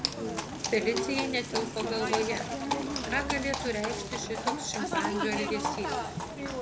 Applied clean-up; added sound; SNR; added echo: none; Livestock, farm animals, working animals; -1 dB; none.